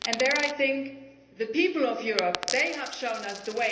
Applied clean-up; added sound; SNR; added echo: none; Coin (dropping); 10 dB; reverberation time 0.8 s.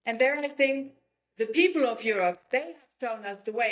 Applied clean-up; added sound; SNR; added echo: neural mask model DeepFilterNet 3.